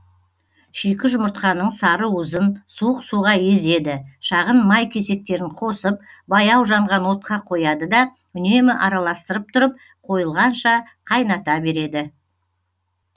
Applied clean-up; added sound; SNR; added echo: none; none; none; none.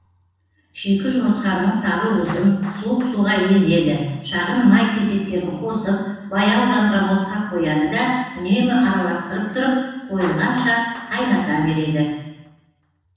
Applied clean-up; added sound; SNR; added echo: neural separator model SepFormer DNS4.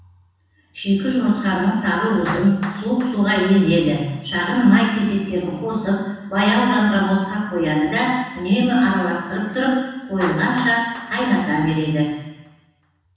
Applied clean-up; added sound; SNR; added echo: none; Clapping; 20 dB; reverberation time 1.1 s.